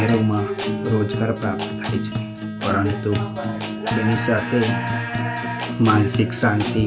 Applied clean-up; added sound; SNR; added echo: none; Guitar; 2 dB; reverberation time 0.3 s.